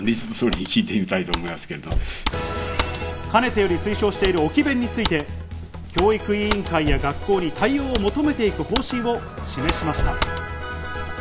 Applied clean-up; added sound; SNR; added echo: none; Computer keyboard + Slam / Car; 6 dB; none.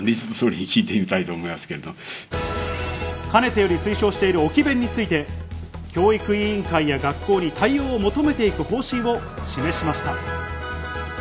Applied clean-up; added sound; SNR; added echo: none; none; none; none.